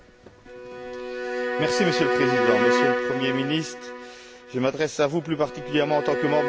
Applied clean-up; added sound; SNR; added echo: none; Bowed string instrument; 0 dB; none.